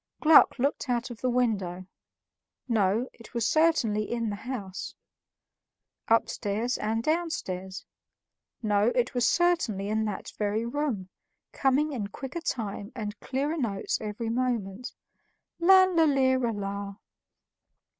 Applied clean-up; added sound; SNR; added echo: none; none; none; none.